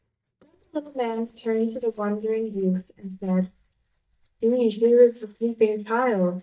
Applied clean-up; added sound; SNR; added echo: neural mask model DeepFilterNet 3.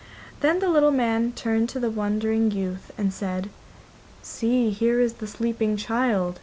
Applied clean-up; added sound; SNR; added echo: none; none; none; none.